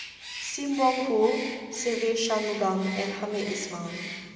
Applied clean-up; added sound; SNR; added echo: none; Bird; 11 dB; reverberation time 2.7 s.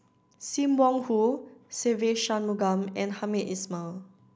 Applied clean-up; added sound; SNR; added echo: none; none; none; none.